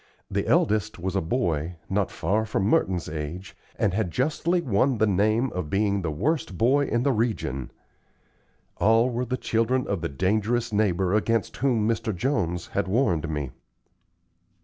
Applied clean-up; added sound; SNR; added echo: none; none; none; none.